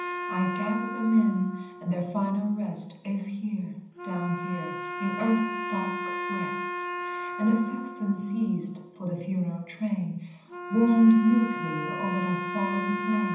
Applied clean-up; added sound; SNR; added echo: none; Wind instrument, woodwind instrument; 8 dB; reverberation time 0.8 s.